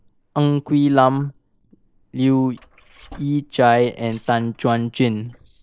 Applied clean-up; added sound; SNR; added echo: neural mask model Resemble Enhance denoiser.